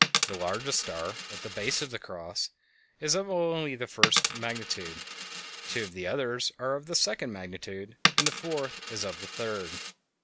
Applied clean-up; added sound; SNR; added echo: none; Coin (dropping); 0 dB; none.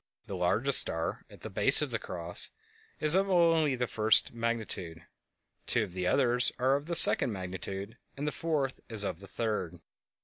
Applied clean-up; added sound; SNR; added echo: none; none; none; none.